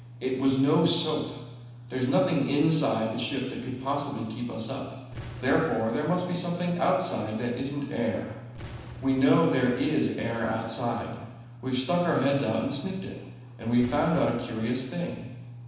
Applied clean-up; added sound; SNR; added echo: none; Boom; 18 dB; reverberation time 1.1 s.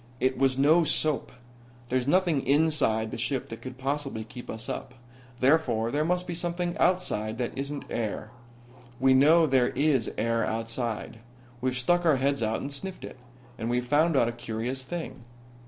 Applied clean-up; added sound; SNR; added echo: none; none; none; none.